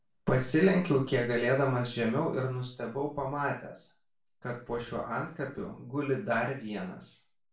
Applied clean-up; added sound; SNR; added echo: none; none; none; reverberation time 0.3 s.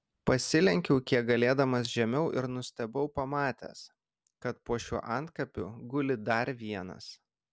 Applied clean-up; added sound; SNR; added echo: none; none; none; none.